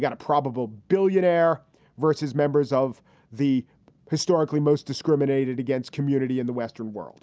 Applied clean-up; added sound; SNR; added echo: none; none; none; none.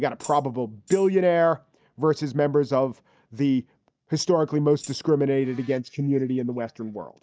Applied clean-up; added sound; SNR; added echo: neural mask model DeepFilterNet 3.